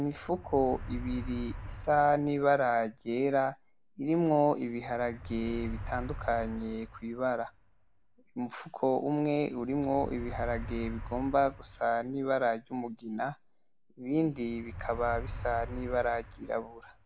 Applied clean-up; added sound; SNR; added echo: none; Motor vehicle (road); 12 dB; none.